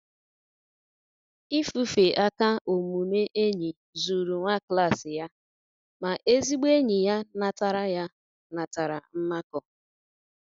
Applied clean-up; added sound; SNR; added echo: none; none; none; none.